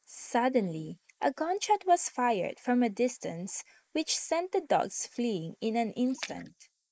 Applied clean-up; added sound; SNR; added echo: neural mask model Resemble Enhance denoiser.